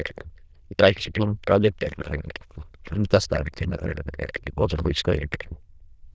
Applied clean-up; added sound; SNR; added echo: neural diffusion model UNIVERSE++.